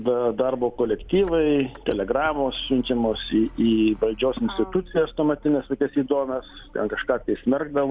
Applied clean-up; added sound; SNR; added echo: none; Motor vehicle (road); 19 dB; none.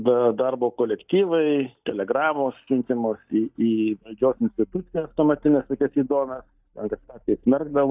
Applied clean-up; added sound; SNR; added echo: neural mask model DeepFilterNet 3.